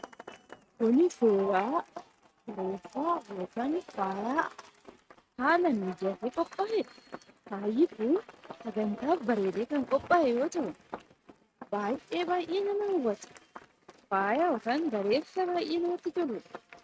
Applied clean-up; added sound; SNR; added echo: neural mask model RNNoise.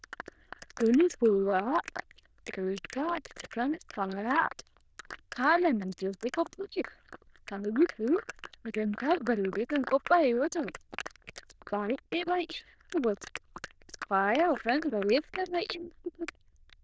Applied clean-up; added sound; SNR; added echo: neural diffusion model UNIVERSE++.